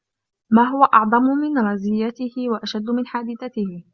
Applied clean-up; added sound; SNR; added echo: none; none; none; none.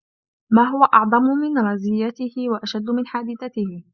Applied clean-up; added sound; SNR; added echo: neural mask model Resemble Enhance denoiser.